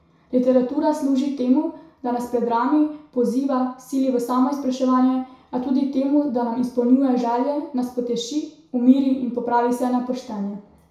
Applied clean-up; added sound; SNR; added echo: none; none; none; reverberation time 0.6 s.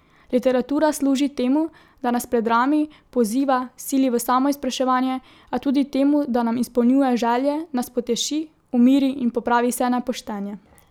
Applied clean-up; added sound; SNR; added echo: none; none; none; none.